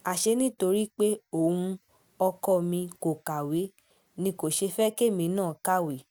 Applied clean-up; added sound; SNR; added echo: none; none; none; none.